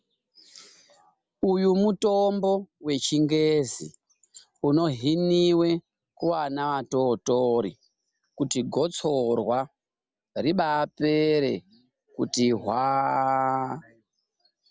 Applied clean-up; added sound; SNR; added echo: none; none; none; none.